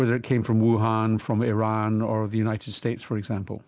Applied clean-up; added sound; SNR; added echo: none; none; none; none.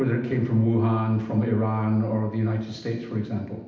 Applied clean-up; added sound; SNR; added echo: none; none; none; reverberation time 0.8 s.